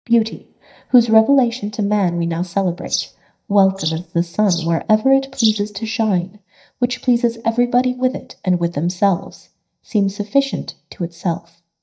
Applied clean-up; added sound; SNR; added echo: neural mask model DeepFilterNet 3.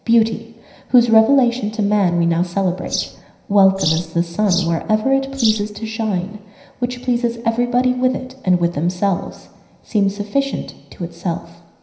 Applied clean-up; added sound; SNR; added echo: none; Bird vocalization, bird call, bird song; 9 dB; reverberation time 0.9 s.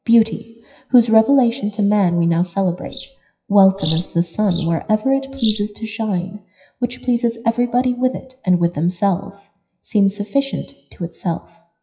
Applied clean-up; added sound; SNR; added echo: classical method WPE with log-MMSE.